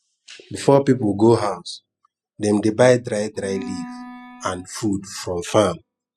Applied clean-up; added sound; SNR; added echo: classical method spectral subtraction.